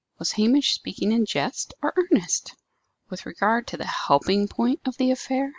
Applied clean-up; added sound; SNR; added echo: none; none; none; none.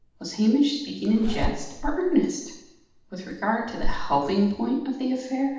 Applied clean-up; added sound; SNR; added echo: none; Zipper (clothing); 6 dB; reverberation time 0.8 s.